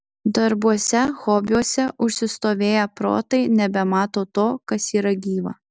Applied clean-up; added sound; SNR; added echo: none; none; none; none.